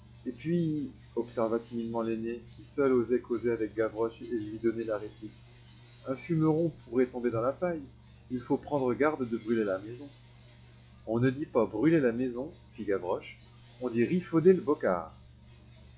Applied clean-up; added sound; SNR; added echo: classical method log-MMSE.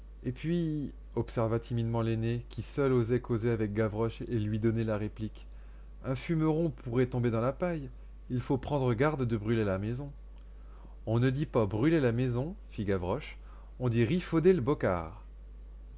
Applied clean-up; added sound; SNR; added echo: none; none; none; none.